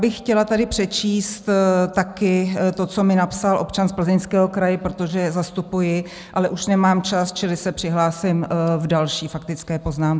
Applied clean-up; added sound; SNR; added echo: none; none; none; none.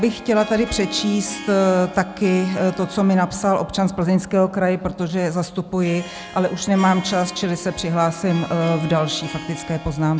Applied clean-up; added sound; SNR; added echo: none; Harp; 16 dB; none.